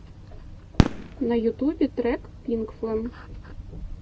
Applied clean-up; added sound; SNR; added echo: none; Fireworks; 2 dB; none.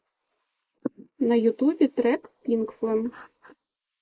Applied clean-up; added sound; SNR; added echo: neural mask model Resemble Enhance denoiser.